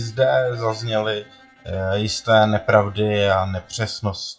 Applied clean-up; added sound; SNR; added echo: classical method WPE with log-MMSE.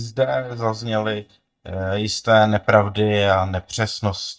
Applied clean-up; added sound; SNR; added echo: neural mask model DeepFilterNet 3.